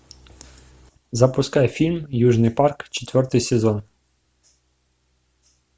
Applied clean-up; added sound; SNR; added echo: none; none; none; none.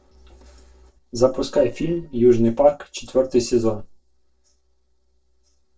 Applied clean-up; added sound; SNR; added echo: neural separator model SepFormer DNS4.